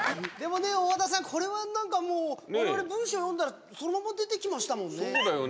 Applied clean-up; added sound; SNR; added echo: none; none; none; none.